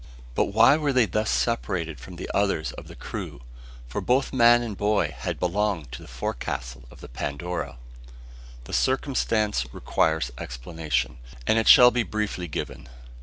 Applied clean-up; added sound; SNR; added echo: none; none; none; none.